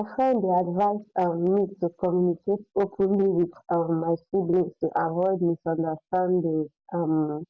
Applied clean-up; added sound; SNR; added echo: none; none; none; none.